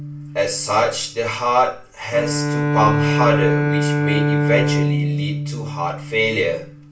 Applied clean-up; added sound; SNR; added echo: none; Bowed string instrument; -1 dB; reverberation time 0.2 s.